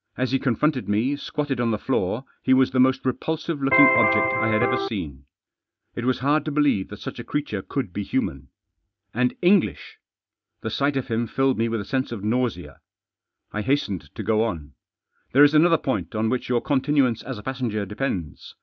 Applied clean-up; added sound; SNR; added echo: none; Electric guitar; -3 dB; none.